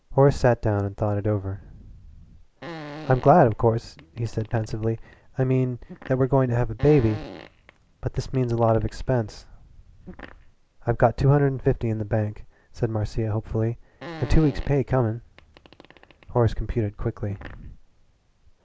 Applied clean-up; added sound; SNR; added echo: none; Fart; 19 dB; none.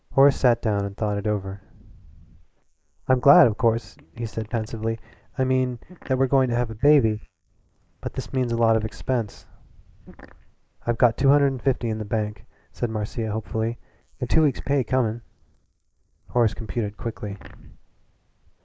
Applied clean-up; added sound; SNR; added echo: neural mask model Resemble Enhance denoiser.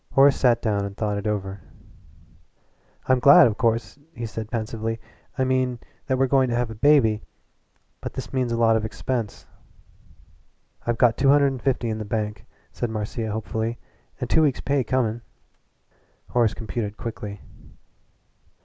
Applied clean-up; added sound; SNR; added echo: none; none; none; none.